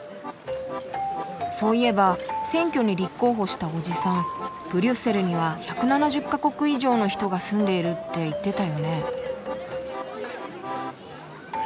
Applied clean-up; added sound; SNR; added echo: none; none; none; none.